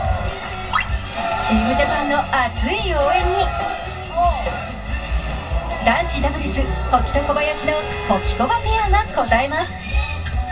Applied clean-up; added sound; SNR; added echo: none; Bowed string instrument; 16 dB; reverberation time 0.1 s.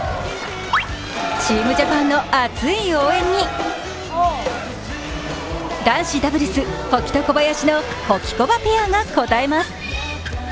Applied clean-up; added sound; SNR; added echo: none; none; none; none.